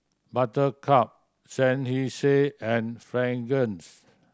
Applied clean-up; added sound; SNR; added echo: none; none; none; none.